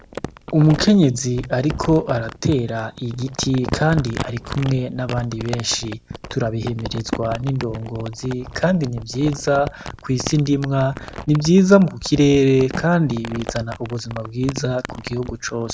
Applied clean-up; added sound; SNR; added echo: none; Crumpling, crinkling; 13 dB; none.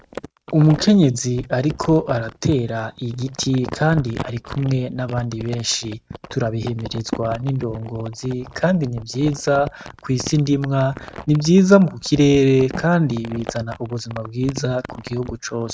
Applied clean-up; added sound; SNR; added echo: neural mask model RNNoise.